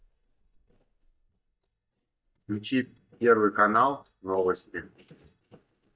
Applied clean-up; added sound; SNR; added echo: neural mask model DeepFilterNet 3.